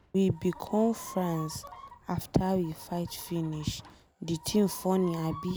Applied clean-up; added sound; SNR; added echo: none; Chicken, rooster; 18 dB; none.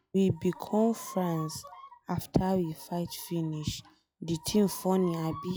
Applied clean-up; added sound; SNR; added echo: classical method log-MMSE.